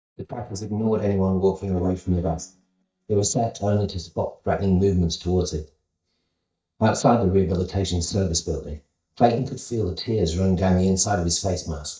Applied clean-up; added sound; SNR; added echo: neural mask model DeepFilterNet 3.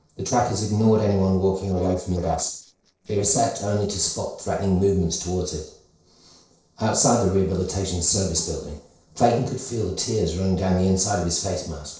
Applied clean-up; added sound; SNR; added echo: neural separator model SepFormer DNS4.